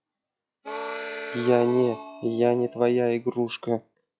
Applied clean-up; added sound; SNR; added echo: classical method log-MMSE.